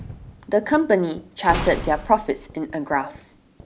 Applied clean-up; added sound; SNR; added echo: none; Slam / Wood + Fireworks; 11 dB; none.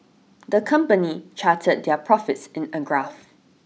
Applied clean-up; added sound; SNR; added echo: none; none; none; none.